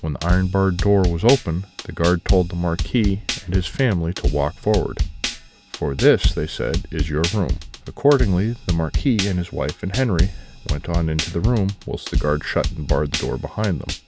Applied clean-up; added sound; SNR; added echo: none; Drum kit; 4 dB; none.